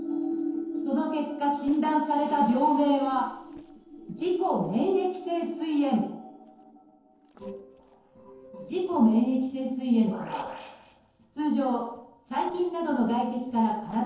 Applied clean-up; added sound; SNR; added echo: neural separator model SepFormer DNS4.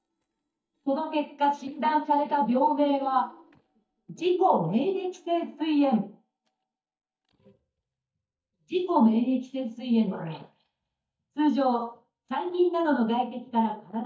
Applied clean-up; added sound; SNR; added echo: neural mask model DeepFilterNet 3.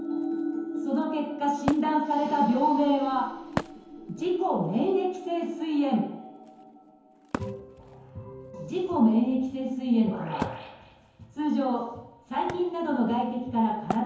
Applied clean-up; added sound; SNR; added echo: none; Wood; 15 dB; reverberation time 0.9 s.